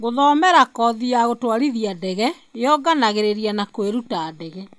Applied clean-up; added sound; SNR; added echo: none; none; none; none.